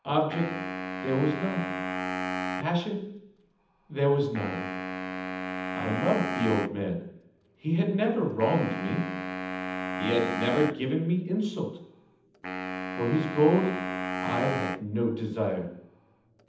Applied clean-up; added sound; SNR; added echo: none; Wind instrument, woodwind instrument; 6 dB; reverberation time 0.8 s.